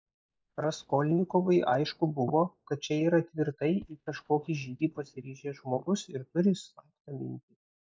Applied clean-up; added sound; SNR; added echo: neural mask model DeepFilterNet 3.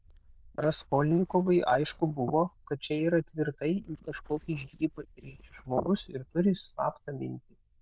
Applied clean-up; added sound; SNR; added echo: neural diffusion model UNIVERSE++.